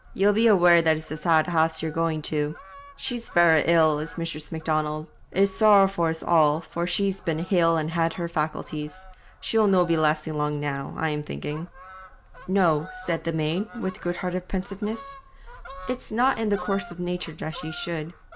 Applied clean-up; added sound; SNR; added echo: none; Fowl; 19 dB; none.